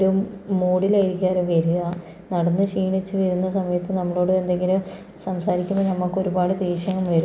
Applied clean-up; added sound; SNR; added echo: none; none; none; none.